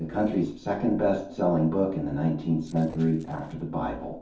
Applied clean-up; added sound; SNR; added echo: neural separator model SepFormer DNS4.